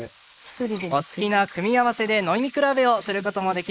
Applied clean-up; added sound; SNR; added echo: neural mask model Resemble Enhance denoiser.